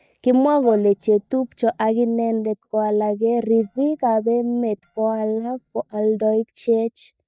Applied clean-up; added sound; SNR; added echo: neural mask model DeepFilterNet 3.